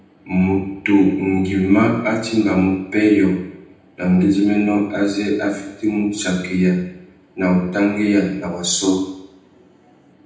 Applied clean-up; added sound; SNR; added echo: none; none; none; reverberation time 0.8 s.